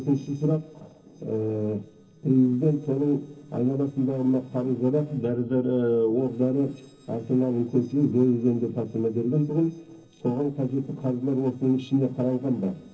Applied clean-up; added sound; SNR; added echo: neural separator model SepFormer DNS4.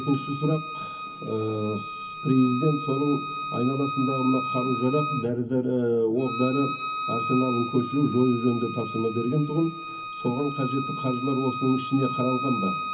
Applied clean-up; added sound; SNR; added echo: none; Bowed string instrument; 7 dB; reverberation time 0.3 s.